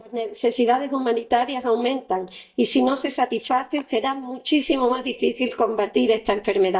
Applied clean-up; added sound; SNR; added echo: neural mask model DeepFilterNet 3.